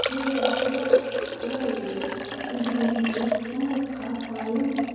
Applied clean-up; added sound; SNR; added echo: none; Liquid; 0 dB; reverberation time 2.2 s.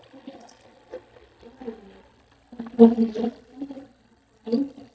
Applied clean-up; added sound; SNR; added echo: neural mask model DeepFilterNet 3.